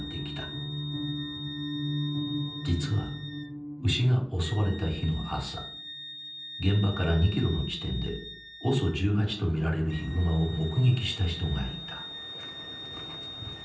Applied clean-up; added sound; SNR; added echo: none; Wind instrument, woodwind instrument; 13 dB; reverberation time 0.6 s.